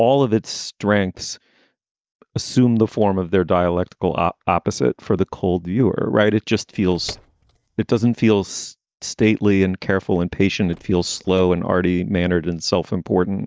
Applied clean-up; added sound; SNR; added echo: neural mask model DeepFilterNet 3.